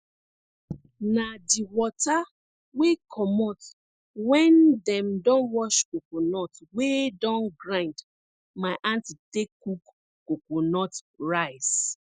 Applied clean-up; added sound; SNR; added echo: neural mask model Resemble Enhance denoiser.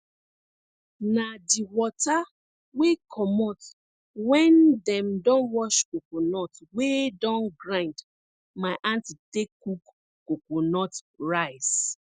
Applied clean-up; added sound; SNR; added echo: none; none; none; none.